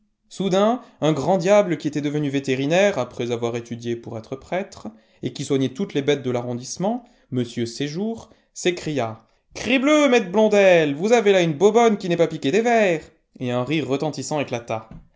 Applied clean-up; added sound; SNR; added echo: none; none; none; none.